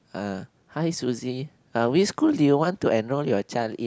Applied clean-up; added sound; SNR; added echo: none; none; none; none.